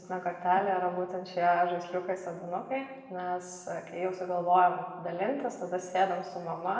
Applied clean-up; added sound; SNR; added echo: none; none; none; reverberation time 1.2 s.